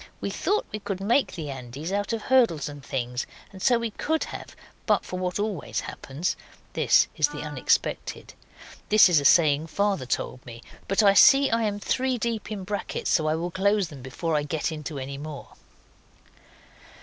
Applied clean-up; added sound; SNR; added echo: none; Wind instrument, woodwind instrument; 17 dB; none.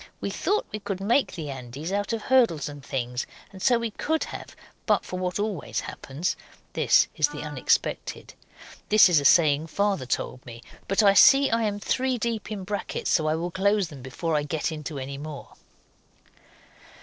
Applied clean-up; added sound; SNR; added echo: neural separator model SepFormer DNS4.